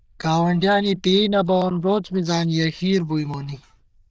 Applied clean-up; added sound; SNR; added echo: neural diffusion model UNIVERSE++.